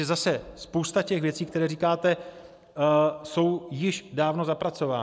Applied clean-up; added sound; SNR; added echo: none; none; none; none.